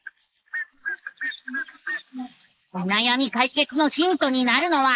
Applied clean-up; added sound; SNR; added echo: neural mask model Resemble Enhance denoiser.